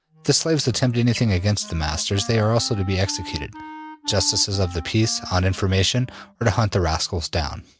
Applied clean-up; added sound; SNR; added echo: none; Wind instrument, woodwind instrument; 19 dB; none.